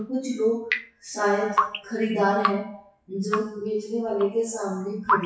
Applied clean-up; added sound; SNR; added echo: classical method WPE with log-MMSE.